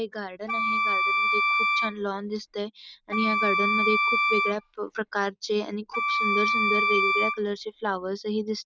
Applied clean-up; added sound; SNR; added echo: none; Wind instrument, woodwind instrument; -4 dB; none.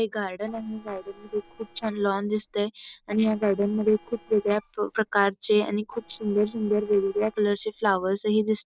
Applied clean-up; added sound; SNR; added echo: neural separator model SepFormer DNS4.